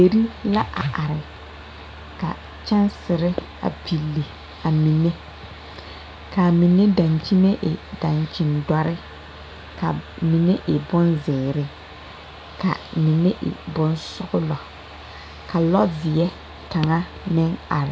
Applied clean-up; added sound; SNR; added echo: none; none; none; none.